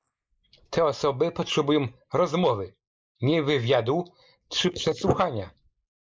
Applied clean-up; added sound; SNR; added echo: neural mask model Resemble Enhance denoiser.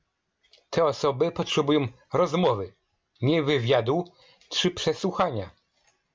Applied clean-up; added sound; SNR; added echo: none; none; none; none.